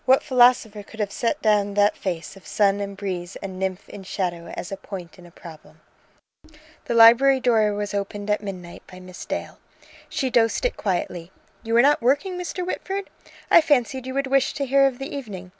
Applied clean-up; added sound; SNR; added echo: none; none; none; none.